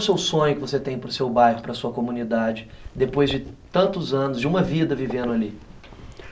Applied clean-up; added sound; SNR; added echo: none; none; none; none.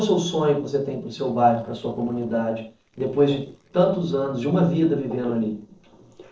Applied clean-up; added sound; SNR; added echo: neural separator model SepFormer DNS4.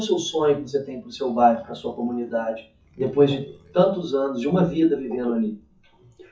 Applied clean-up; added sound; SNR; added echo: classical method WPE with log-MMSE.